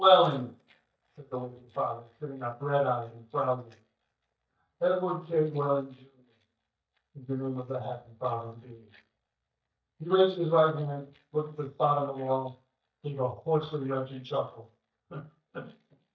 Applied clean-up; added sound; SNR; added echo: neural mask model DeepFilterNet 3.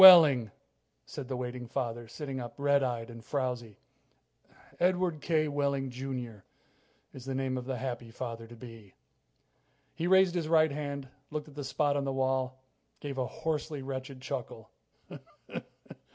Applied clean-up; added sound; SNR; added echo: none; none; none; none.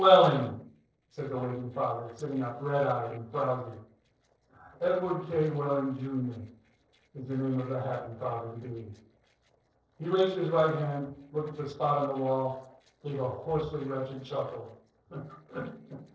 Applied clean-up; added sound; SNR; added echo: neural separator model SepFormer DNS4.